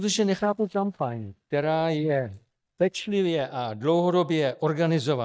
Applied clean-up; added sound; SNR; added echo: neural mask model DeepFilterNet 3.